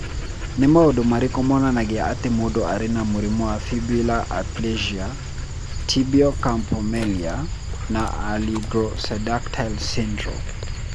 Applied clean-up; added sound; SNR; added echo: none; Dog; 6 dB; none.